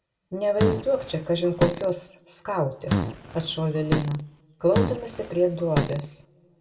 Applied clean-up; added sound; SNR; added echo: none; Fart; 3 dB; reverberation time 0.6 s.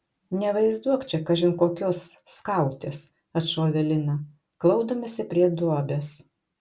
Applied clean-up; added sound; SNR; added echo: none; none; none; none.